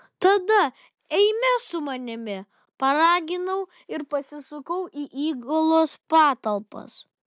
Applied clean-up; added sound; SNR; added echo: none; none; none; none.